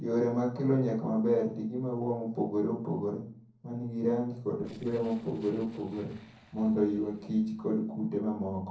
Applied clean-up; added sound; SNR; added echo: neural separator model SepFormer DNS4.